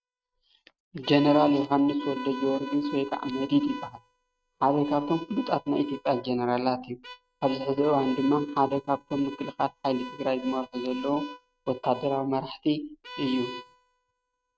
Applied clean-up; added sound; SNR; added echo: neural mask model RNNoise.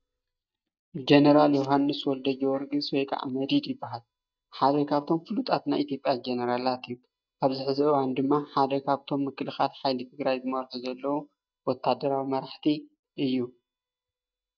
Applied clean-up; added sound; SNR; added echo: neural mask model DeepFilterNet 3.